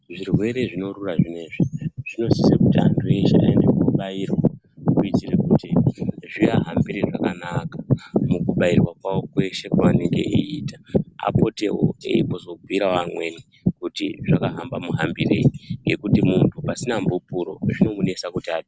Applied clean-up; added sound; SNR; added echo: none; none; none; none.